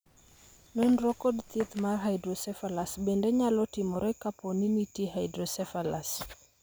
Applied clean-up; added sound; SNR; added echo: none; Walk, footsteps; 17 dB; none.